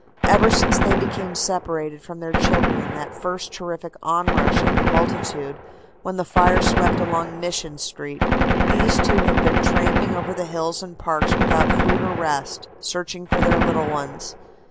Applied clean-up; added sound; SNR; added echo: none; Gunshot, gunfire; -4 dB; none.